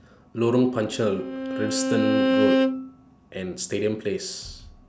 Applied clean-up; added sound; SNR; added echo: none; Bowed string instrument; -2 dB; none.